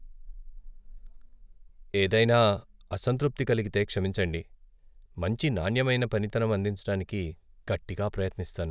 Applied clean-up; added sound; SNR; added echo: none; none; none; none.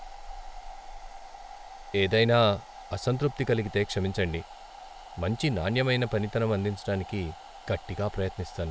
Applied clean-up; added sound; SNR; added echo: none; Domestic sounds, home sounds; 17 dB; none.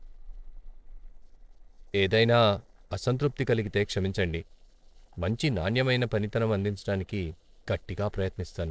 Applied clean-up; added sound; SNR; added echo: neural separator model SepFormer DNS4.